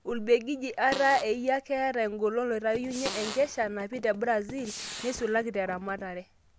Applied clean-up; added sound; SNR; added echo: none; Gunshot, gunfire + Fart; 12 dB; none.